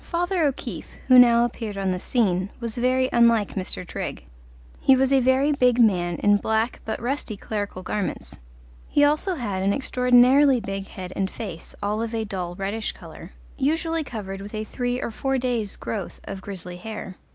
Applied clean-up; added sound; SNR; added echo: none; none; none; none.